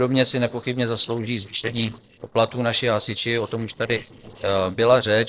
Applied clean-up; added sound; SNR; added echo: neural separator model SepFormer DNS4.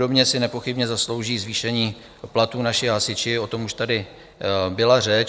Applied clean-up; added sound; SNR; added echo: none; none; none; none.